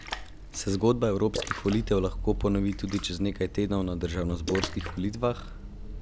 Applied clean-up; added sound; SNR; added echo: none; Splash, splatter; 8 dB; none.